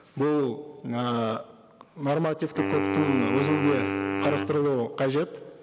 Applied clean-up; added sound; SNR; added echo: none; Wind instrument, woodwind instrument; 3 dB; none.